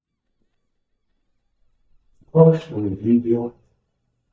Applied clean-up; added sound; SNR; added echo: neural mask model DeepFilterNet 3.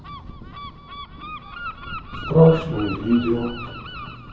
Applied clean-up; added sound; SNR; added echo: none; Gull, seagull; 11 dB; reverberation time 0.6 s.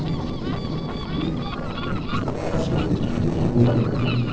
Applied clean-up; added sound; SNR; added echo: neural separator model SepFormer DNS4.